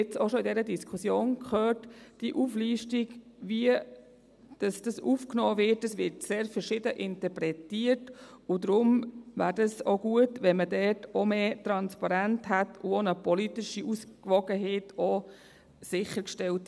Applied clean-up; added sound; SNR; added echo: none; none; none; none.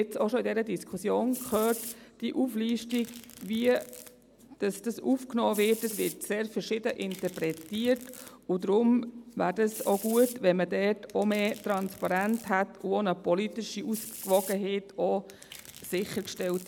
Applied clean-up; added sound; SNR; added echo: none; Domestic sounds, home sounds; 17 dB; none.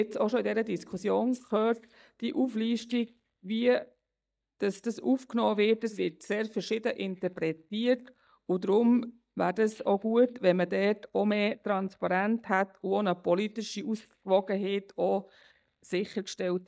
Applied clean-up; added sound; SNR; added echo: neural mask model DeepFilterNet 3.